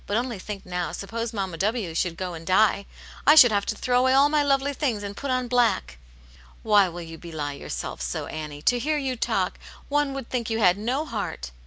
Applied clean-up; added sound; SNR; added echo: none; none; none; none.